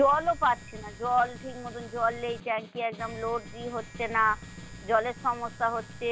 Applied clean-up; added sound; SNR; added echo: none; Snare drum + Domestic sounds, home sounds; 15 dB; none.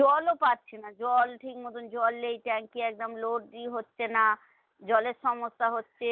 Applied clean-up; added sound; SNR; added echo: none; none; none; none.